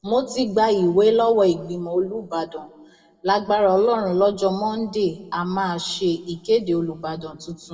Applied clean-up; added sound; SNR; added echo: none; none; none; reverberation time 1.1 s.